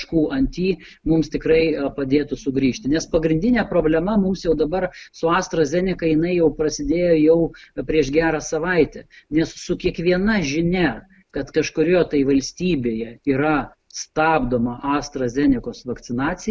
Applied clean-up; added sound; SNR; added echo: none; none; none; none.